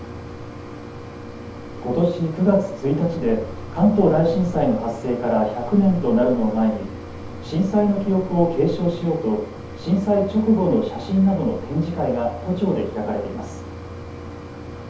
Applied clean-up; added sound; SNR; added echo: none; Mechanisms; 12 dB; reverberation time 0.6 s.